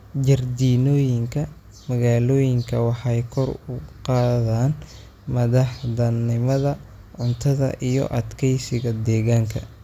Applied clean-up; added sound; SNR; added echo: none; none; none; none.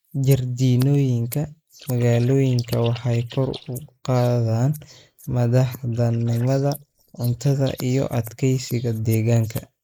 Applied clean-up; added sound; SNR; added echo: neural mask model Resemble Enhance denoiser.